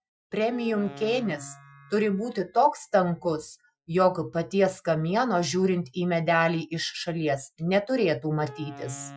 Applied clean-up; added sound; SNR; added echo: classical method Wiener filter.